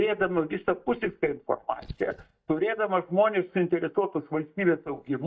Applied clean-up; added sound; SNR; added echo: neural mask model DeepFilterNet 3.